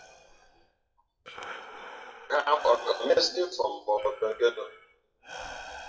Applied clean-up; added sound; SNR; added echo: classical method WPE with log-MMSE.